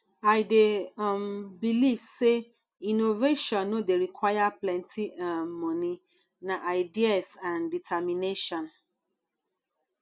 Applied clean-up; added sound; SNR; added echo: none; none; none; none.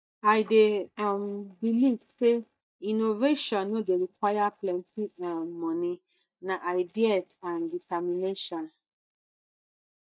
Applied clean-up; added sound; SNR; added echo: neural mask model DeepFilterNet 3.